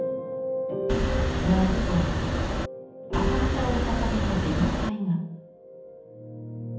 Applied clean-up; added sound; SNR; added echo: none; Wind; -4 dB; reverberation time 0.8 s.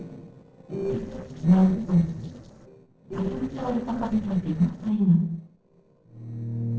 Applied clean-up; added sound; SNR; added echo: neural separator model SepFormer DNS4.